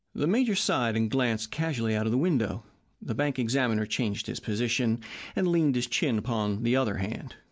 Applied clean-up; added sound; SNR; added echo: none; none; none; none.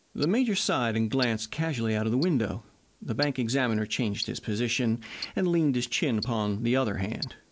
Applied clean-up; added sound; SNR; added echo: none; Tick-tock; 17 dB; none.